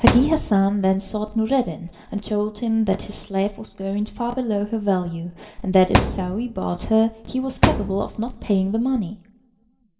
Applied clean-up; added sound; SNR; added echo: none; Thump, thud; 3 dB; reverberation time 0.7 s.